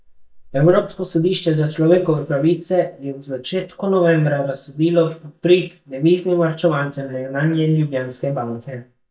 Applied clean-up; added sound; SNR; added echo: neural mask model DeepFilterNet 3.